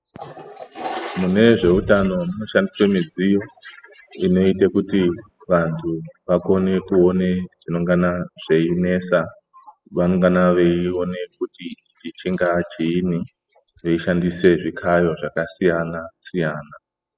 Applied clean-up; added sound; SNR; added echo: classical method spectral subtraction.